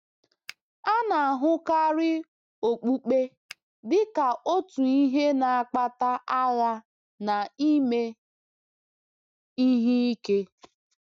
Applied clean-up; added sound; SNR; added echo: neural mask model RNNoise.